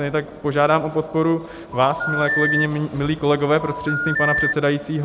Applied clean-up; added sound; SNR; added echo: none; Telephone; 5 dB; none.